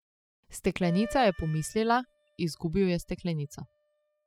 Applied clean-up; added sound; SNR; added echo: classical method spectral subtraction.